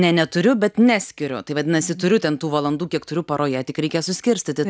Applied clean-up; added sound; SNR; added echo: none; none; none; none.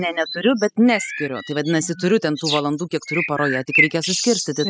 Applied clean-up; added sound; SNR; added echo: classical method spectral subtraction.